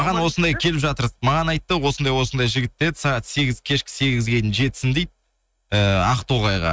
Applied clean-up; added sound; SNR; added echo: neural mask model RNNoise.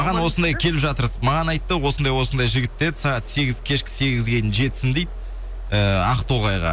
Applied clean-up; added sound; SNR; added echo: none; Mechanisms; 9 dB; none.